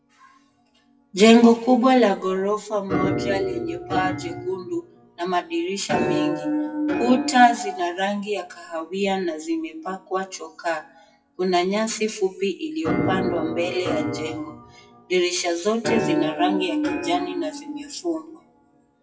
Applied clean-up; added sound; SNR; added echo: classical method WPE with log-MMSE.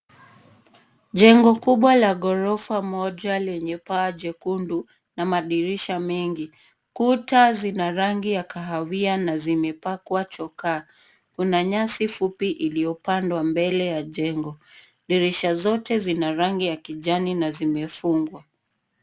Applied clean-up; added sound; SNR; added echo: none; none; none; none.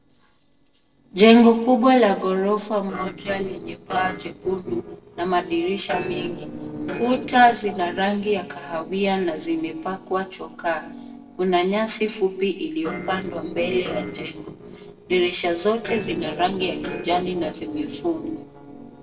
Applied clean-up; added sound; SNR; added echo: neural separator model SepFormer DNS4.